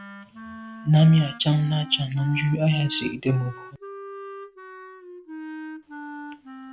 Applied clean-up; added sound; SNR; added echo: none; Wind instrument, woodwind instrument; 14 dB; none.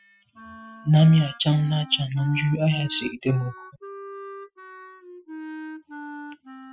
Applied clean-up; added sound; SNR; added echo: classical method spectral subtraction.